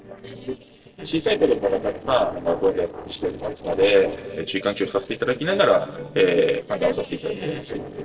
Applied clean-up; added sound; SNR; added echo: neural separator model SepFormer DNS4.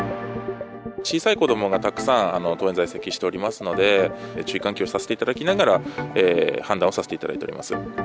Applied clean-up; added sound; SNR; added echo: none; none; none; none.